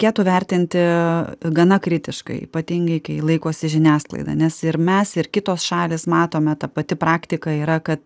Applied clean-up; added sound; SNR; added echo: none; none; none; none.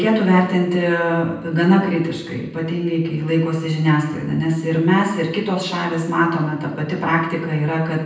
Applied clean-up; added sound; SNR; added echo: none; none; none; reverberation time 0.9 s.